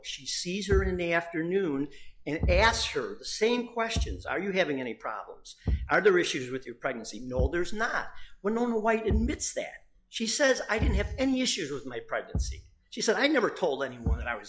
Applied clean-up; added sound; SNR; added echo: classical method log-MMSE.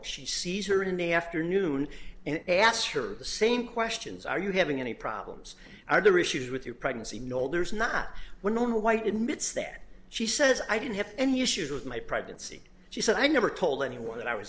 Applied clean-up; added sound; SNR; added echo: neural separator model SepFormer DNS4.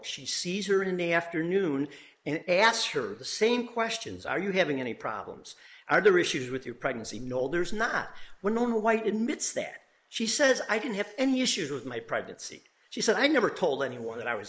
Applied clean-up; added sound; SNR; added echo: neural mask model Resemble Enhance denoiser.